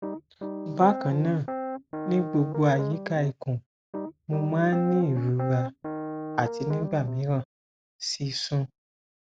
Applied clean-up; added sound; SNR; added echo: none; Piano; 7 dB; none.